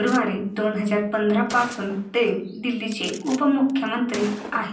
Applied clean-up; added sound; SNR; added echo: none; Gunshot, gunfire; 17 dB; reverberation time 0.6 s.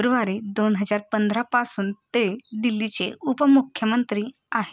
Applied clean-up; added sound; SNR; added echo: none; none; none; none.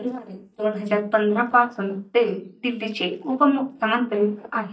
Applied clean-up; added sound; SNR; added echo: neural mask model DeepFilterNet 3.